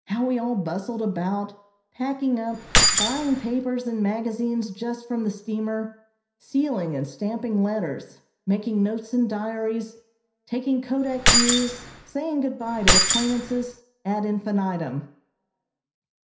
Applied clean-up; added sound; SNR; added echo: none; Keys jangling; -5 dB; reverberation time 0.5 s.